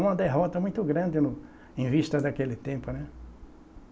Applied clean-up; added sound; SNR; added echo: none; none; none; none.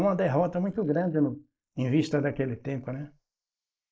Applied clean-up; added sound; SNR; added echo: neural mask model Resemble Enhance denoiser.